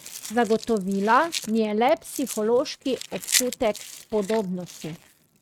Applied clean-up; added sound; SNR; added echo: neural mask model RNNoise.